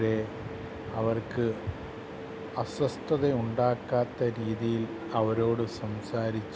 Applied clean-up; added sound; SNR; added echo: none; none; none; none.